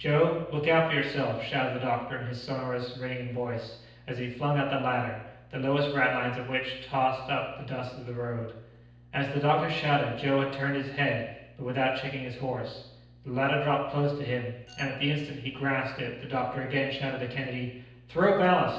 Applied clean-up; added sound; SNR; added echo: neural separator model SepFormer DNS4.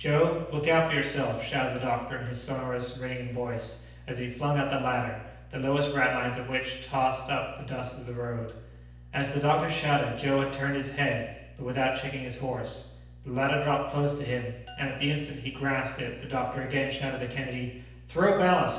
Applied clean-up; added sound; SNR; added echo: none; Glass; 19 dB; reverberation time 0.9 s.